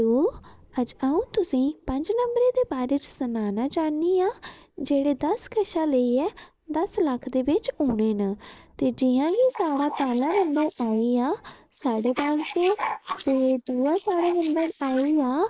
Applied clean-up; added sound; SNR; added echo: neural mask model Resemble Enhance denoiser.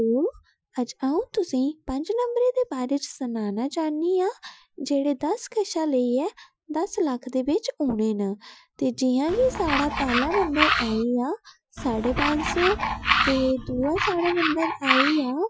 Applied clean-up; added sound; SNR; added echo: classical method Wiener filter.